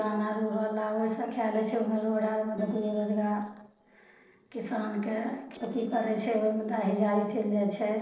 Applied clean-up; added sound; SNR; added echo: neural separator model SepFormer DNS4.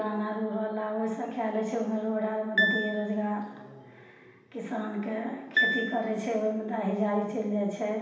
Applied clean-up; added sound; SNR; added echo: none; Piano; 0 dB; reverberation time 0.9 s.